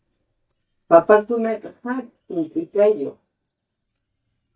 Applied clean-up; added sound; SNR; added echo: neural mask model DeepFilterNet 3.